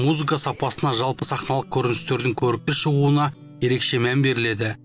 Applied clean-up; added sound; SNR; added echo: none; none; none; none.